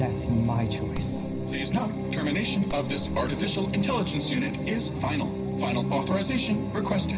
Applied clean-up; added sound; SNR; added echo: none; Clapping; 15 dB; reverberation time 0.4 s.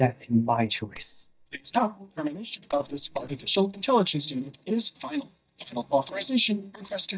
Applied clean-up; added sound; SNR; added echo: neural mask model DeepFilterNet 3.